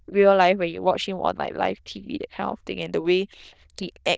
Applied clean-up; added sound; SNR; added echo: neural diffusion model UNIVERSE++.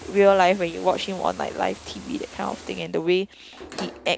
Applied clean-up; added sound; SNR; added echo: none; Bathtub (filling or washing); 18 dB; none.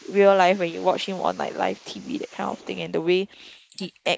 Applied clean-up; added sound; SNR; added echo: neural mask model Resemble Enhance denoiser.